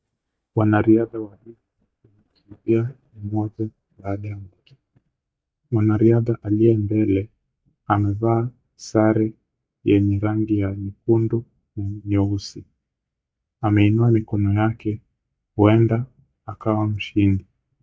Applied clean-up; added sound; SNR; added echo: neural mask model DeepFilterNet 3.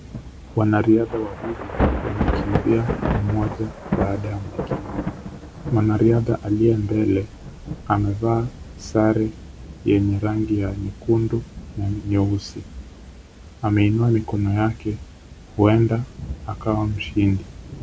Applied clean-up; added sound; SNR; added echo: none; Thunder / Rain; 8 dB; none.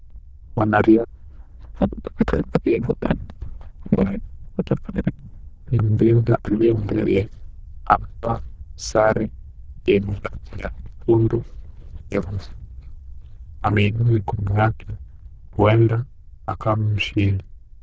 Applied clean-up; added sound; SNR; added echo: neural diffusion model UNIVERSE++.